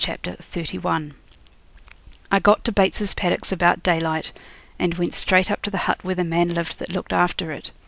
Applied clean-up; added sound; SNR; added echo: none; none; none; none.